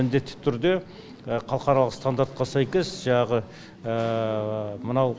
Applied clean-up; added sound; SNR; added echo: none; none; none; none.